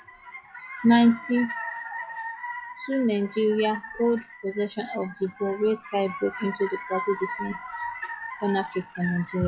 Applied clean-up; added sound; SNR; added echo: classical method log-MMSE.